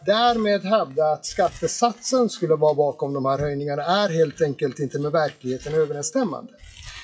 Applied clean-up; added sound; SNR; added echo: classical method WPE with log-MMSE.